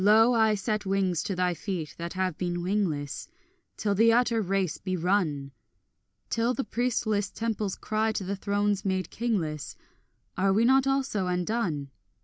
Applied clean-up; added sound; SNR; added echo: none; none; none; none.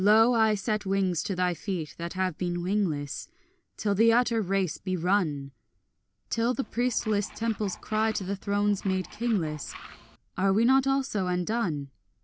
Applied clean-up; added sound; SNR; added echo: none; Tools; 20 dB; none.